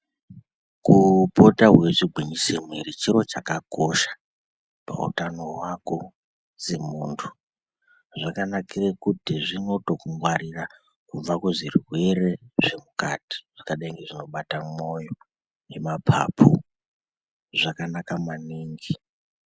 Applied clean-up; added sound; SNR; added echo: none; none; none; none.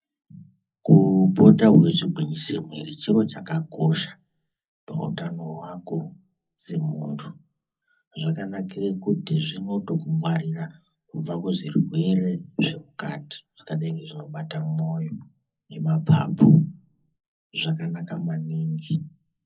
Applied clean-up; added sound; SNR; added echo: none; none; none; reverberation time 0.4 s.